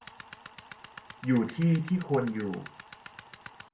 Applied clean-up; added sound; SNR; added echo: none; Tools; 17 dB; reverberation time 0.3 s.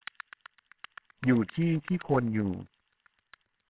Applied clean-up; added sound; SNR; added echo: neural separator model SepFormer WHAMR!.